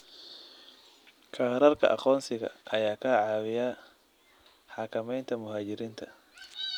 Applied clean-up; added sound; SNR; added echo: none; none; none; none.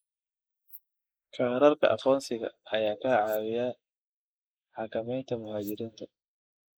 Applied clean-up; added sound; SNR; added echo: neural mask model Resemble Enhance denoiser.